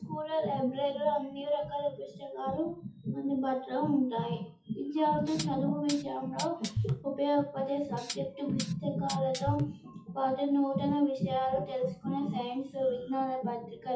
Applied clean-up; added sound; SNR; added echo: classical method WPE with log-MMSE.